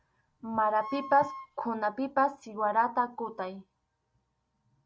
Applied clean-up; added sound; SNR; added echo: none; Wind instrument, woodwind instrument; 13 dB; none.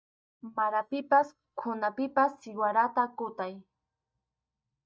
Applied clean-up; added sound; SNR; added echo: neural mask model DeepFilterNet 3.